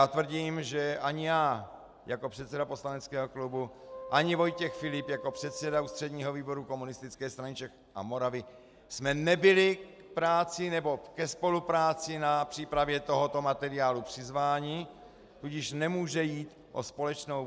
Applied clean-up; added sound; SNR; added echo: none; Wind instrument, woodwind instrument; 14 dB; none.